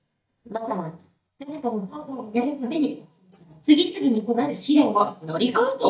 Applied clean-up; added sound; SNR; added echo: neural mask model DeepFilterNet 3.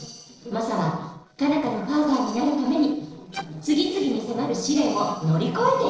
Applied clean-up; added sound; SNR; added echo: neural separator model SepFormer DNS4.